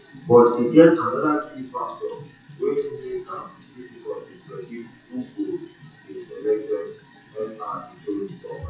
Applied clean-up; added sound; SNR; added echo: classical method WPE with log-MMSE.